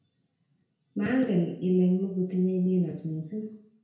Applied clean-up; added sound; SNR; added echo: none; none; none; reverberation time 0.5 s.